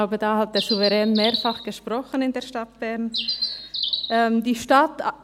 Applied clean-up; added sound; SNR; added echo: none; Bird; 5 dB; none.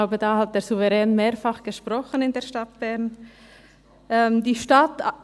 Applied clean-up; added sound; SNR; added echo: none; none; none; none.